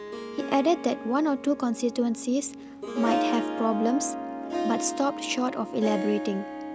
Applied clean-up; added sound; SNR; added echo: none; Harp; 5 dB; none.